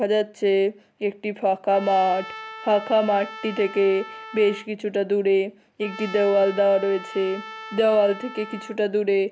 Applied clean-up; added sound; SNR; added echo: none; Trumpet; 16 dB; none.